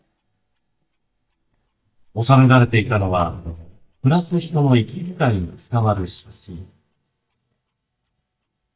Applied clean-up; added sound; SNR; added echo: neural mask model DeepFilterNet 3.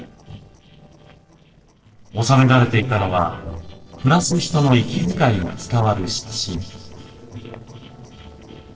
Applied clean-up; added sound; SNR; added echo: neural separator model SepFormer DNS4.